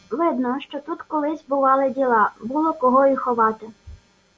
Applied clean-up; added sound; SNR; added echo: none; none; none; none.